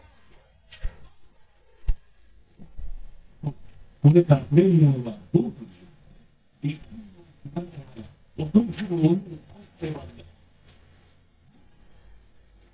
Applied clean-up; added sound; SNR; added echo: neural mask model DeepFilterNet 3.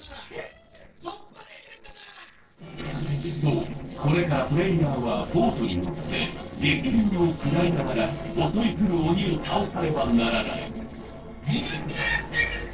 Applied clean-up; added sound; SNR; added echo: neural separator model SepFormer DNS4.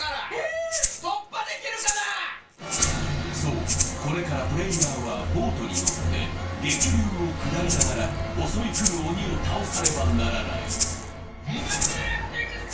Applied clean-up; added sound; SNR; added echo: none; Rattle (instrument); 4 dB; reverberation time 0.2 s.